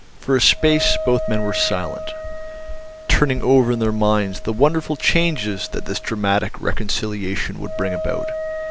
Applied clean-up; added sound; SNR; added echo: none; Wind instrument, woodwind instrument; 11 dB; none.